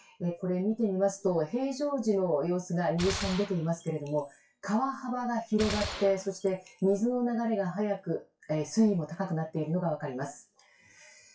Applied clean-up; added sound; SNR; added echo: classical method WPE with log-MMSE.